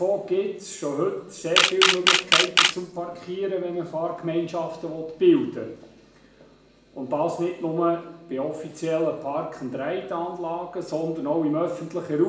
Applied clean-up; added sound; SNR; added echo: none; Camera; -5 dB; reverberation time 0.7 s.